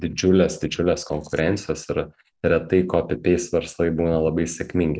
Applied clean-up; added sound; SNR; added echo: neural separator model SepFormer DNS4.